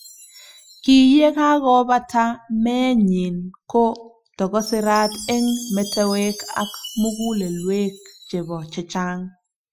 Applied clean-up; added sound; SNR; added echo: classical method Wiener filter.